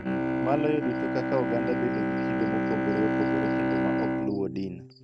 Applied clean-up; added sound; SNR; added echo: neural mask model RNNoise.